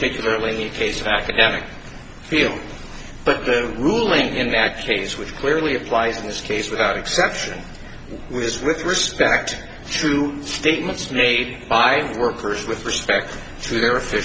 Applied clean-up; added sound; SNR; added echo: none; none; none; none.